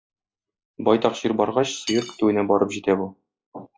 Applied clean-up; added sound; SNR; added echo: classical method log-MMSE.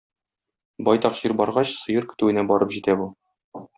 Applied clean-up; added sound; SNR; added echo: none; none; none; none.